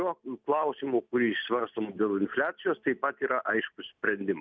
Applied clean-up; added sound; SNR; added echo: none; none; none; none.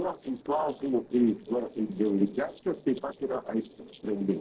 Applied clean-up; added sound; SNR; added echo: neural separator model SepFormer DNS4.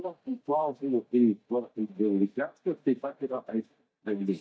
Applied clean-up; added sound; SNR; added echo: neural mask model DeepFilterNet 3.